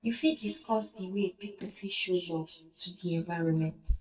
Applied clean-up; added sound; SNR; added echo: neural mask model DeepFilterNet 3.